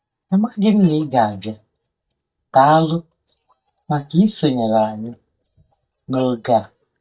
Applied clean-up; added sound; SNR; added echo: neural mask model DeepFilterNet 3.